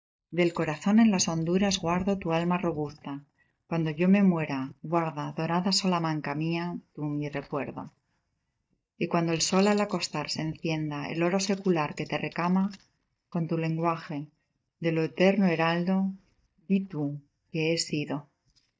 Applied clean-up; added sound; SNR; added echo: neural mask model DeepFilterNet 3.